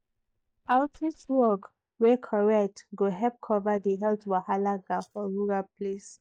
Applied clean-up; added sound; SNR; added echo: neural mask model DeepFilterNet 3.